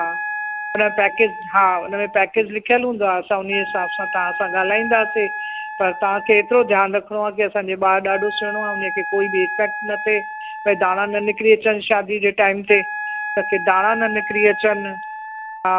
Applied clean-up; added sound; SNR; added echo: none; Wind instrument, woodwind instrument; 9 dB; none.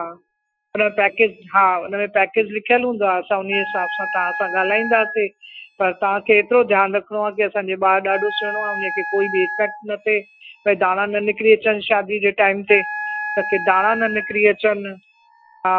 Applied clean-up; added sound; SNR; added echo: classical method Wiener filter.